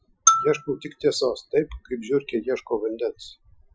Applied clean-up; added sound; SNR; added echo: classical method Wiener filter.